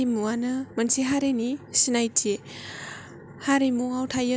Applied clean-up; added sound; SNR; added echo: none; none; none; none.